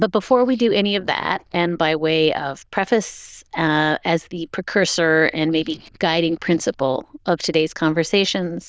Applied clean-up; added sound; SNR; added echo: neural diffusion model UNIVERSE++.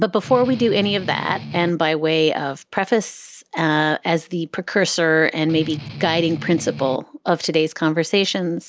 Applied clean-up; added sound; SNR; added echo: none; Strum; 12 dB; none.